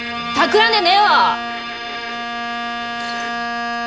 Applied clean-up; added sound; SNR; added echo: none; Bowed string instrument; 5 dB; none.